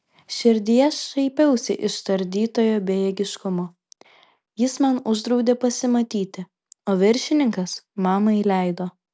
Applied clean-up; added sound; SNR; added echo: none; none; none; none.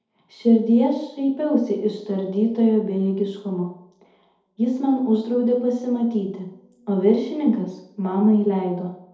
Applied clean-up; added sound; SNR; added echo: none; none; none; reverberation time 2.1 s.